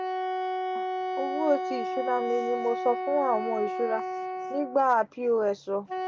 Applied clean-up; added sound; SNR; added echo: none; Wind instrument, woodwind instrument; 3 dB; none.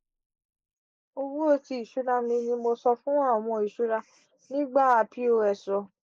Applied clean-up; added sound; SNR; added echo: neural mask model Resemble Enhance denoiser.